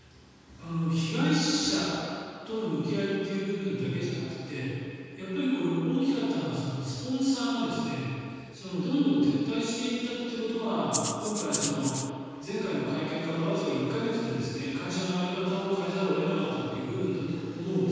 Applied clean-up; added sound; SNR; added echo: none; Rattle (instrument); 4 dB; reverberation time 2.1 s.